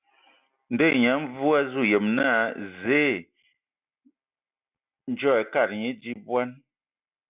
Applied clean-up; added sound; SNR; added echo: none; none; none; none.